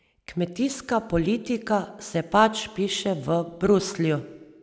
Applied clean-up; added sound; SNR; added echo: none; none; none; none.